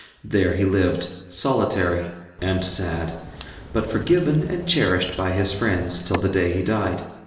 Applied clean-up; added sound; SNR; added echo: none; Crack; 15 dB; reverberation time 1.0 s.